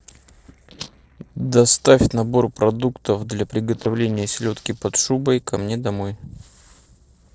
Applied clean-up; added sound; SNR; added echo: neural separator model SepFormer DNS4.